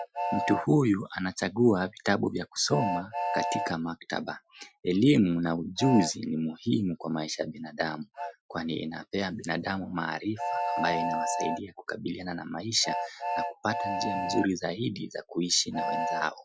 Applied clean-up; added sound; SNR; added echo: classical method Wiener filter.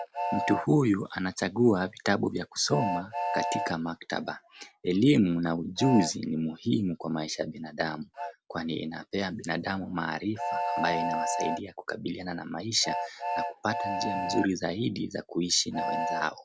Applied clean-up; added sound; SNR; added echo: none; Train; 6 dB; none.